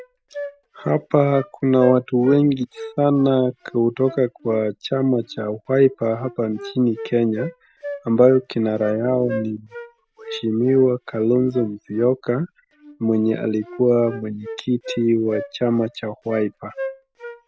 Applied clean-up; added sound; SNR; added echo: none; Wind instrument, woodwind instrument; 16 dB; none.